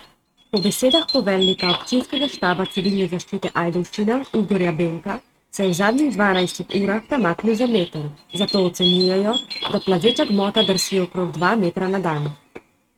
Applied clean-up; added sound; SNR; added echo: neural mask model RNNoise.